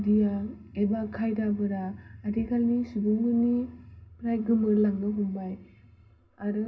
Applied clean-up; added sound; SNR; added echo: none; none; none; reverberation time 0.4 s.